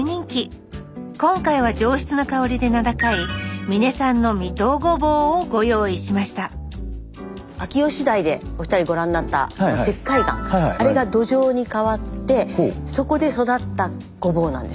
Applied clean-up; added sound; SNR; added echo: none; none; none; none.